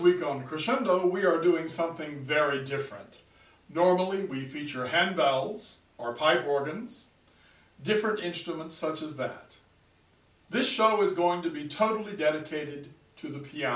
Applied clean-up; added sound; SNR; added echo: none; none; none; none.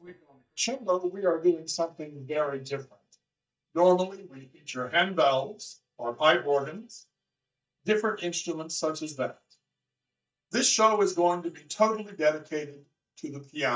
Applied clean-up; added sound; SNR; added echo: neural mask model DeepFilterNet 3.